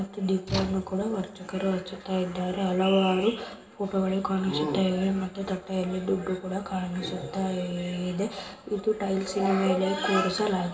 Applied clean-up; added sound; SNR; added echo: none; Slam / Tools; 10 dB; reverberation time 0.7 s.